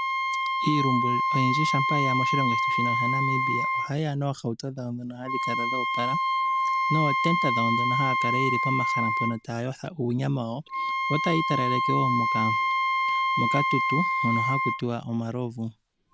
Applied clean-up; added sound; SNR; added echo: none; Wind instrument, woodwind instrument; -3 dB; none.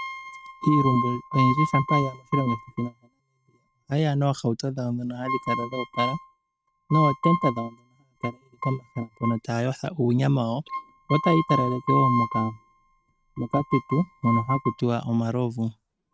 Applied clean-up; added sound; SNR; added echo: neural mask model RNNoise.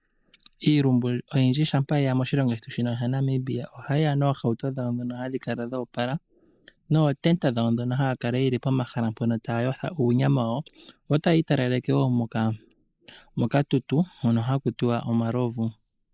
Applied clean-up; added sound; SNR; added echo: neural mask model Resemble Enhance denoiser.